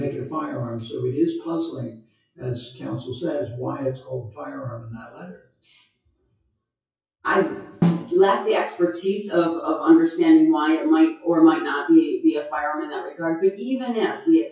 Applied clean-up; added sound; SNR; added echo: classical method WPE with log-MMSE.